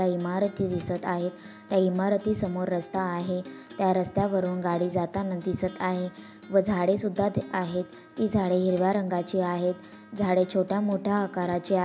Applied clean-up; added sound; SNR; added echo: none; Acoustic guitar; 19 dB; none.